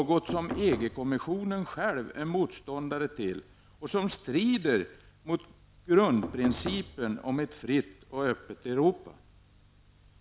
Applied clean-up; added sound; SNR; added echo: none; Knock; 8 dB; none.